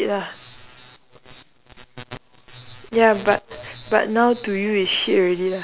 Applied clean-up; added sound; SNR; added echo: none; none; none; none.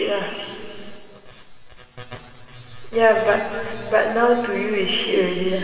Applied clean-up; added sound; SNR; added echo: none; none; none; reverberation time 2.9 s.